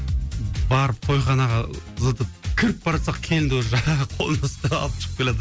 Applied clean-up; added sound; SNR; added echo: none; none; none; none.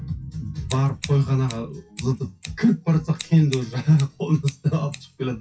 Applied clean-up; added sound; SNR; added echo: classical method WPE with log-MMSE.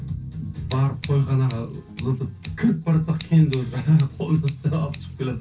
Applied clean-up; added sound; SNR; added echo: none; Scissors; 19 dB; reverberation time 0.3 s.